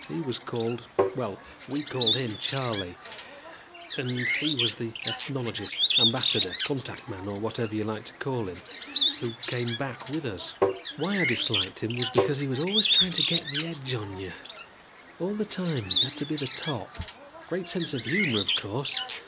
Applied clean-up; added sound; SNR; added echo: none; Tap + Bird; -1 dB; none.